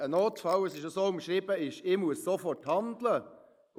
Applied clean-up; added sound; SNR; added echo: neural mask model Resemble Enhance denoiser.